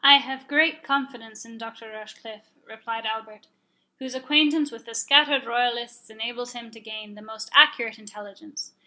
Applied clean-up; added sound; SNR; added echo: none; none; none; none.